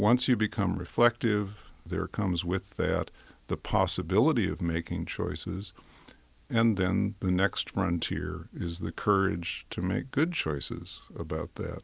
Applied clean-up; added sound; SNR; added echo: none; none; none; none.